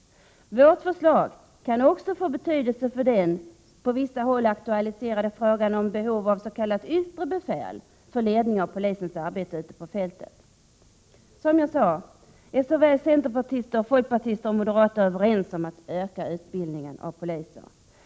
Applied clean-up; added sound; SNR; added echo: none; none; none; none.